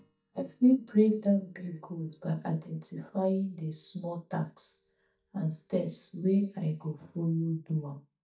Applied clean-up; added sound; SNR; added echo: neural mask model DeepFilterNet 3.